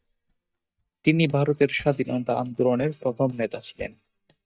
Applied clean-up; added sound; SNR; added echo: neural mask model DeepFilterNet 3.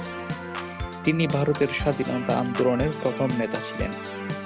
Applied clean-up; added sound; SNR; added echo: none; Organ; 6 dB; none.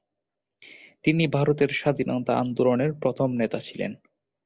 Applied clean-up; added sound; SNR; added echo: none; none; none; none.